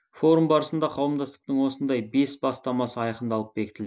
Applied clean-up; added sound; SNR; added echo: none; none; none; none.